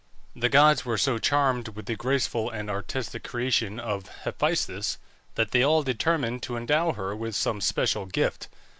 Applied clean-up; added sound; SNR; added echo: none; none; none; none.